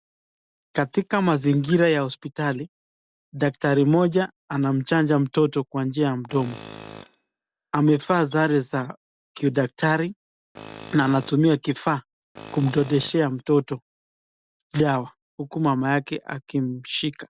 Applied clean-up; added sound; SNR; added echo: none; Tools; 18 dB; none.